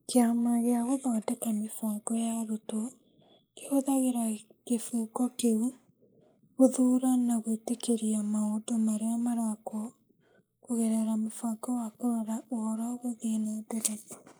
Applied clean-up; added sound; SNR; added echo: neural mask model Resemble Enhance denoiser.